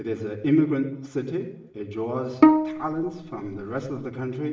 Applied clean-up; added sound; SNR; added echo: none; Bowed string instrument; -5 dB; reverberation time 0.8 s.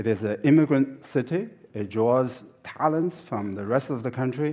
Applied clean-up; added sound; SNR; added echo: none; none; none; none.